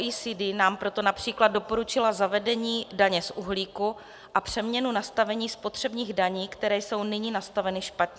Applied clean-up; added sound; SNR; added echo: none; none; none; none.